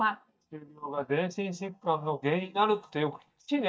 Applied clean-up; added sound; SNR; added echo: neural mask model DeepFilterNet 3.